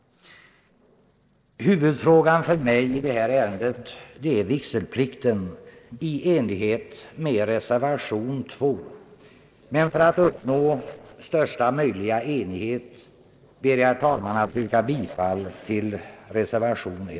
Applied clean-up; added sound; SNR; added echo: neural separator model SepFormer DNS4.